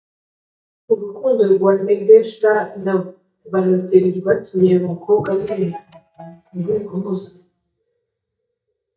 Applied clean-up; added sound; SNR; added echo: neural mask model DeepFilterNet 3.